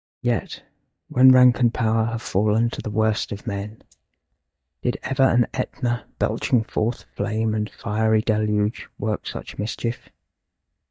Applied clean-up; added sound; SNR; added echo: neural mask model DeepFilterNet 3.